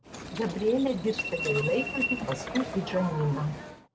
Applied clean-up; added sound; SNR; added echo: none; Subway, metro, underground; 6 dB; none.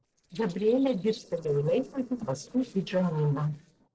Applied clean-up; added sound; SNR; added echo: neural separator model SepFormer DNS4.